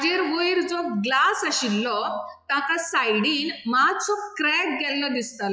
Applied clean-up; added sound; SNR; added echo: classical method log-MMSE.